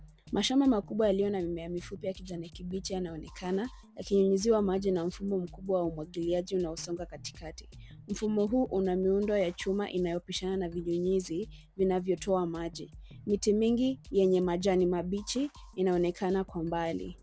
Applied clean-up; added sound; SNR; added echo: none; Drum kit; 19 dB; none.